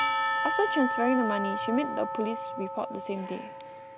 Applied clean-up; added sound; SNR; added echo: none; Church bell / Percussion; 1 dB; none.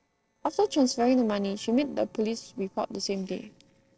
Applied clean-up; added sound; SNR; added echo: neural separator model SepFormer DNS4.